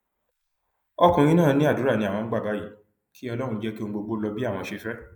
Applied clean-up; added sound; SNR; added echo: neural mask model Resemble Enhance denoiser.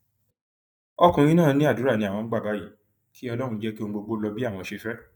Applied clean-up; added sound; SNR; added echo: neural mask model DeepFilterNet 3.